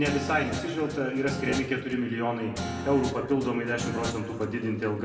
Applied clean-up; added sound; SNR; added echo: none; Guitar; 9 dB; reverberation time 2.0 s.